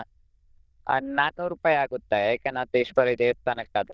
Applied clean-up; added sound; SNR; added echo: neural diffusion model UNIVERSE++.